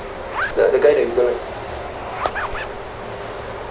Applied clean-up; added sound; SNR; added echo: none; Zipper (clothing); 11 dB; none.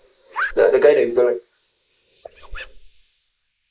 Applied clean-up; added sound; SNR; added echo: neural mask model Resemble Enhance denoiser.